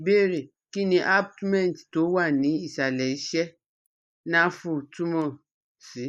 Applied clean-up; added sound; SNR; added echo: neural mask model Resemble Enhance denoiser.